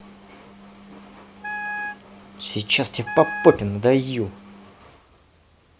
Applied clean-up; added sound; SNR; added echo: none; Wind instrument, woodwind instrument; 8 dB; none.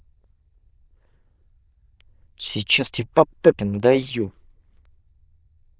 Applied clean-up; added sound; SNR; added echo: neural diffusion model UNIVERSE++.